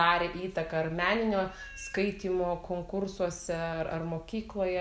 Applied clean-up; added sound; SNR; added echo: none; Meow; 18 dB; none.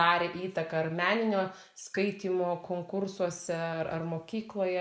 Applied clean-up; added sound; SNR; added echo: neural mask model Resemble Enhance denoiser.